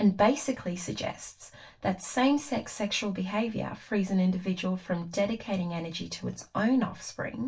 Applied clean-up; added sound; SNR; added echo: none; none; none; reverberation time 0.2 s.